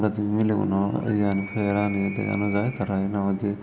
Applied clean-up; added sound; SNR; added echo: none; Tabla + Animal; 15 dB; none.